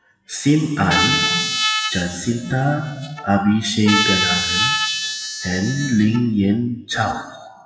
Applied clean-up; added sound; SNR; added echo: classical method WPE with log-MMSE.